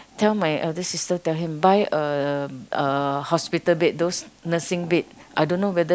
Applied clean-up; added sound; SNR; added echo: none; none; none; none.